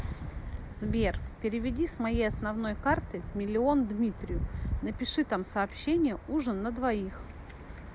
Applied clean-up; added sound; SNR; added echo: none; none; none; none.